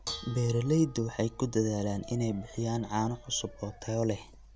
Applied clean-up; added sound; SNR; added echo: none; Dishes, pots, and pans / Bell; 17 dB; none.